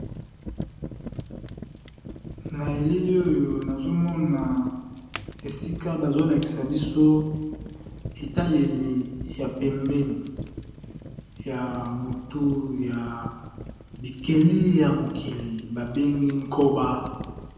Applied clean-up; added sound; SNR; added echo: none; Fire; 12 dB; reverberation time 0.9 s.